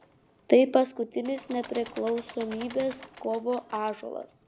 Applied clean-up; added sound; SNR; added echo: none; Engine / Mechanisms; 19 dB; none.